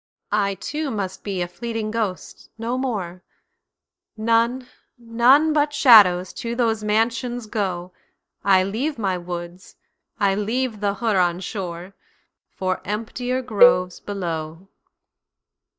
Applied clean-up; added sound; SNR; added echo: neural mask model DeepFilterNet 3.